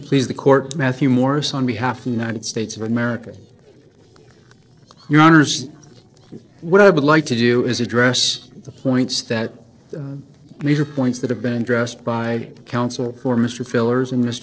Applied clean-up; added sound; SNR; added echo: neural separator model SepFormer DNS4.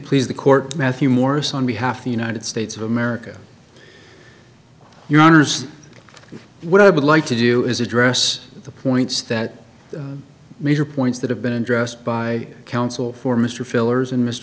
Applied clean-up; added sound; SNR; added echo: none; none; none; none.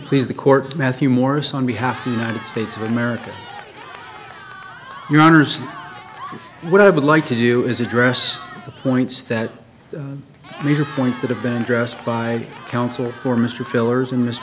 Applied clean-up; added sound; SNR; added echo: none; Cheering; 18 dB; none.